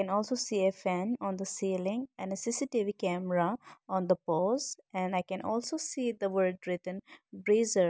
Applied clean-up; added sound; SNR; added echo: none; none; none; none.